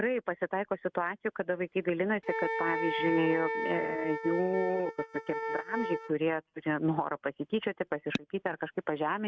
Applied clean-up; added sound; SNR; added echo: neural mask model RNNoise.